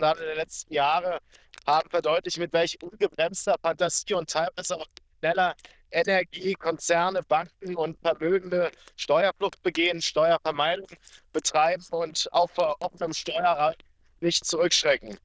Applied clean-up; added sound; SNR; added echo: neural diffusion model UNIVERSE++.